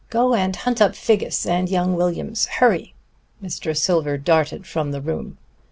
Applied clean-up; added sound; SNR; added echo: none; none; none; none.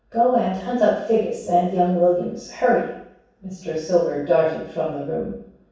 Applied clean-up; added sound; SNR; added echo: none; none; none; reverberation time 0.7 s.